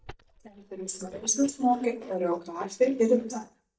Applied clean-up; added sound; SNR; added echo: neural mask model DeepFilterNet 3.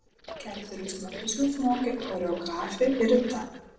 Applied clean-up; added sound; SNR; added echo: neural separator model SepFormer DNS4.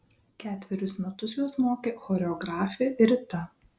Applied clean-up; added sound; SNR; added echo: none; none; none; none.